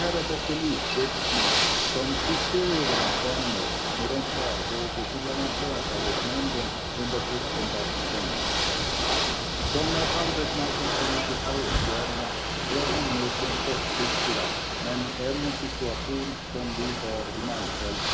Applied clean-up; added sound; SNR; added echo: none; Ocean / Boat, Water vehicle; -5 dB; reverberation time 0.4 s.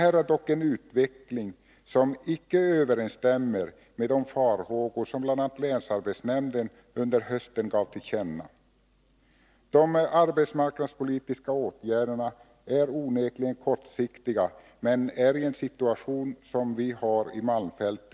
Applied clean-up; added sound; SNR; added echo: none; none; none; none.